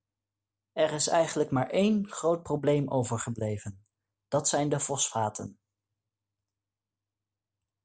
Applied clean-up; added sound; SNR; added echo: none; none; none; none.